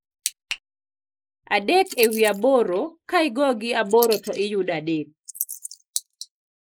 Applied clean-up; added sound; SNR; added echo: neural mask model Resemble Enhance denoiser.